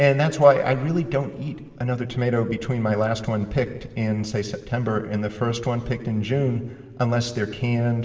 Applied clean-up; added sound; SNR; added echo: none; none; none; reverberation time 1.9 s.